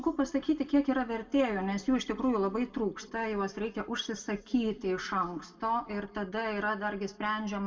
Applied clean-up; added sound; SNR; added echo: none; none; none; reverberation time 1.2 s.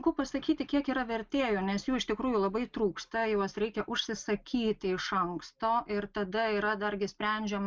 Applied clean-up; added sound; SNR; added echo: none; none; none; none.